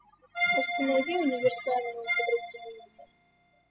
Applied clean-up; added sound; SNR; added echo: classical method spectral subtraction.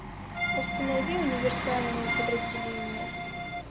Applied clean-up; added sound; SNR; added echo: none; Bus + Accordion; -1 dB; none.